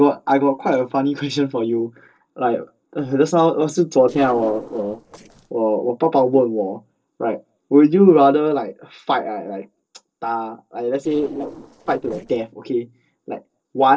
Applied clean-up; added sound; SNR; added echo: neural separator model SepFormer DNS4.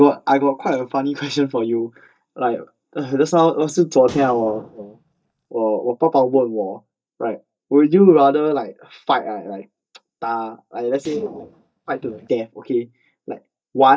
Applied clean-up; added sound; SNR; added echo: neural mask model DeepFilterNet 3.